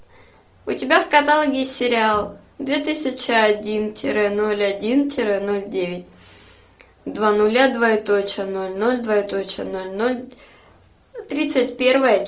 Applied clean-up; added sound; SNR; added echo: none; none; none; none.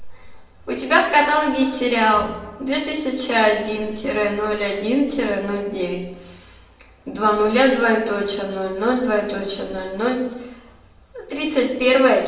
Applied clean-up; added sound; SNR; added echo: none; none; none; reverberation time 0.8 s.